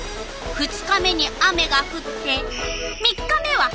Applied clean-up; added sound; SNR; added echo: none; none; none; none.